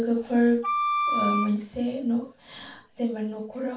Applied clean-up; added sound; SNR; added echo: none; Wind instrument, woodwind instrument; 1 dB; reverberation time 0.3 s.